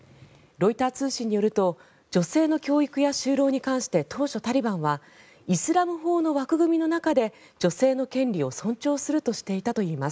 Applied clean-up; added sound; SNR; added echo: none; none; none; none.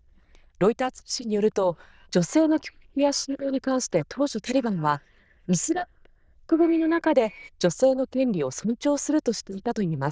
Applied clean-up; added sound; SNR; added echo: neural diffusion model UNIVERSE++.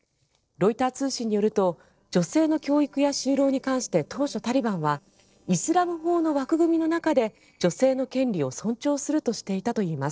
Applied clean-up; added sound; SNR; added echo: neural separator model SepFormer DNS4.